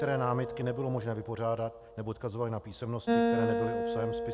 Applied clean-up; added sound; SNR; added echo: none; Acoustic guitar; 0 dB; none.